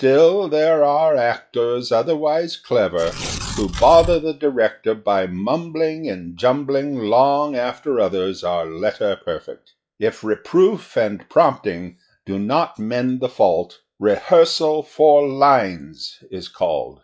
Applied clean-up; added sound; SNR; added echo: classical method log-MMSE.